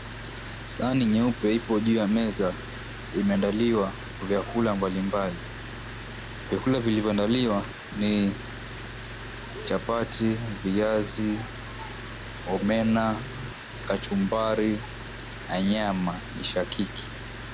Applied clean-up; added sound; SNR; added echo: none; Engine + Water; 10 dB; none.